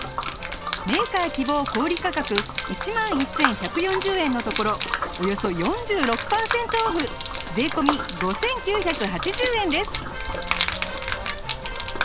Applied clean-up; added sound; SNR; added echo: none; Gurgling / Liquid; 4 dB; none.